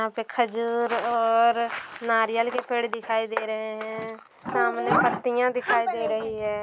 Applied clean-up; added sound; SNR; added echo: none; none; none; none.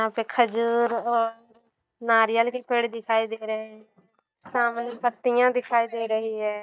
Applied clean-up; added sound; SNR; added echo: neural mask model DeepFilterNet 3.